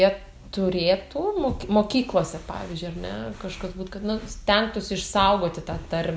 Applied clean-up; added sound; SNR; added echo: none; none; none; none.